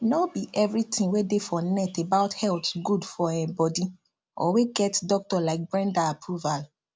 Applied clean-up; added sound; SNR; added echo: none; none; none; none.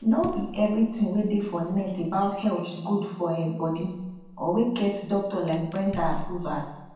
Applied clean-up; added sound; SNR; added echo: none; Fire; 13 dB; reverberation time 0.8 s.